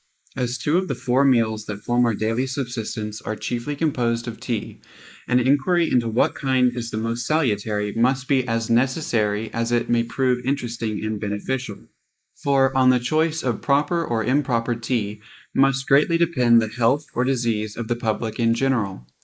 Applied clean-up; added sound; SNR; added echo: neural mask model Resemble Enhance denoiser.